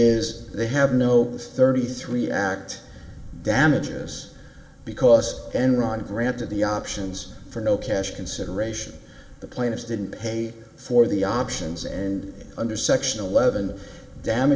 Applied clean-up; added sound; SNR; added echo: none; Wind; 19 dB; reverberation time 1.6 s.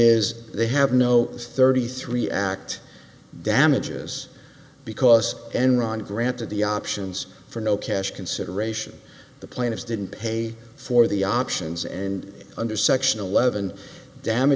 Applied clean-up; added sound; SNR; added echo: none; none; none; none.